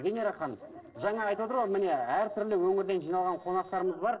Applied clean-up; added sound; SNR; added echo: neural separator model SepFormer DNS4.